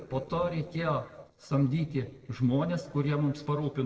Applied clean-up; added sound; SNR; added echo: neural separator model SepFormer DNS4.